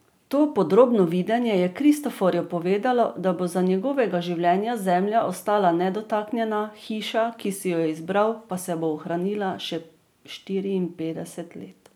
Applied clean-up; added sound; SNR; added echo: none; none; none; none.